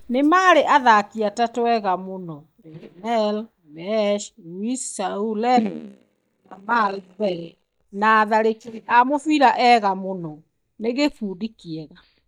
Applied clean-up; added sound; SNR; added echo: neural mask model DeepFilterNet 3.